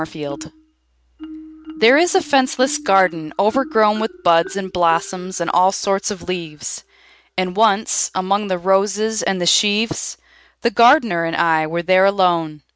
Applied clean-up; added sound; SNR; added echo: neural mask model RNNoise.